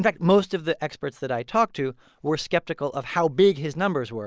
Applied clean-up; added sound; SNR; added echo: none; none; none; none.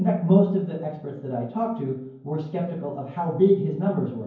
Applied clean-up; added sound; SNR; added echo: none; none; none; reverberation time 0.9 s.